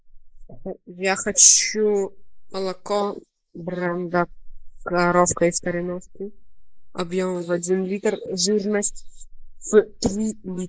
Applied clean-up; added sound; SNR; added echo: neural mask model Resemble Enhance denoiser.